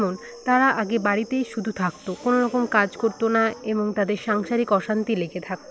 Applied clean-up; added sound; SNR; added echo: none; none; none; none.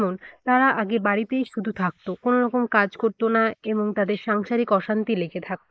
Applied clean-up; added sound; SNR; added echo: neural mask model Resemble Enhance denoiser.